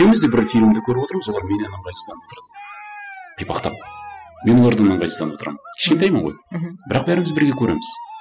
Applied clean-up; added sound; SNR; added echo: classical method spectral subtraction.